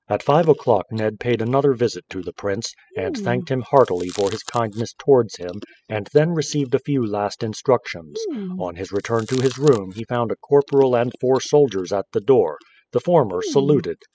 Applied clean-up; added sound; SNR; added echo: classical method spectral subtraction.